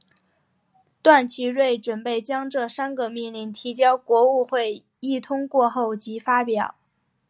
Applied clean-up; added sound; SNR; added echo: none; none; none; none.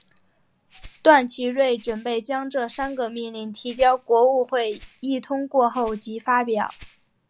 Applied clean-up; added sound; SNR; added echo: none; Rattle (instrument); 15 dB; none.